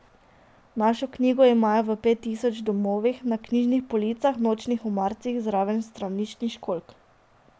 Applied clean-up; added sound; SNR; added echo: none; none; none; none.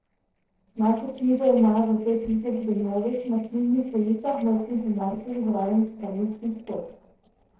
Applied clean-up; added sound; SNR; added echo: neural separator model SepFormer DNS4.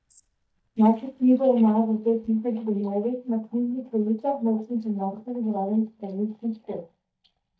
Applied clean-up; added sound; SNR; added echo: neural mask model DeepFilterNet 3.